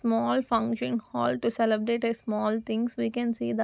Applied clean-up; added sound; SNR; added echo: none; none; none; none.